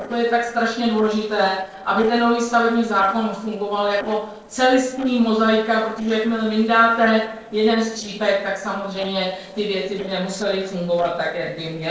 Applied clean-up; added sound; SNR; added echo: neural separator model SepFormer DNS4.